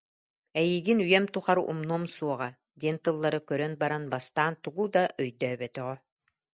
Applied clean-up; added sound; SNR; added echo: none; none; none; none.